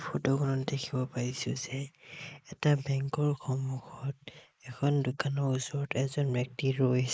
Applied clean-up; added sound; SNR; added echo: neural mask model Resemble Enhance denoiser.